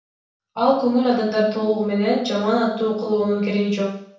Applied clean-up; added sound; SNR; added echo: none; none; none; reverberation time 0.6 s.